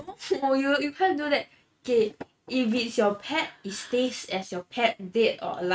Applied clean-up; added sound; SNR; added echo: neural mask model RNNoise.